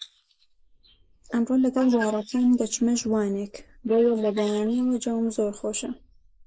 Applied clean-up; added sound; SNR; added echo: neural mask model Resemble Enhance denoiser.